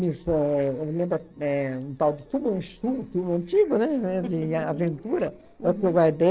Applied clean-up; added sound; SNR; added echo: neural separator model SepFormer DNS4.